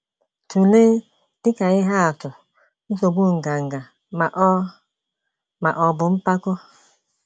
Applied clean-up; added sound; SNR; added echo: none; none; none; none.